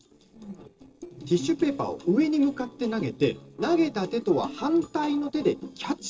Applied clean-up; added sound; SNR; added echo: neural separator model SepFormer DNS4.